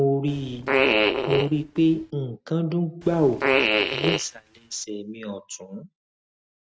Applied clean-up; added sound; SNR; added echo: neural mask model RNNoise.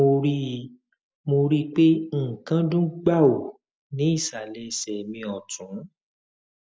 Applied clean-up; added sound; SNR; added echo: none; none; none; none.